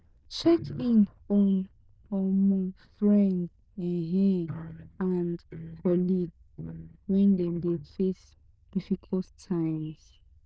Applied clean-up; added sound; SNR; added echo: neural diffusion model UNIVERSE++.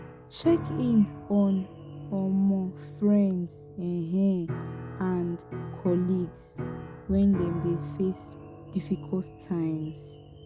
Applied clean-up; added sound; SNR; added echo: none; Piano; 11 dB; none.